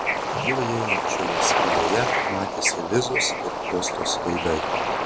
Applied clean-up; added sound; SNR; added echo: none; Bird / Ocean; -4 dB; none.